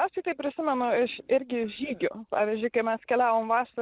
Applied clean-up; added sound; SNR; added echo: neural separator model SepFormer DNS4.